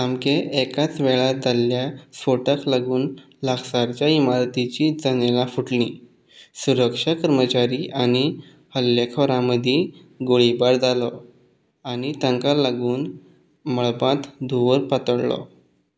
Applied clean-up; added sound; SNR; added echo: none; none; none; none.